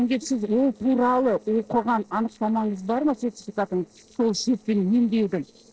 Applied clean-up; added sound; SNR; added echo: neural separator model SepFormer DNS4.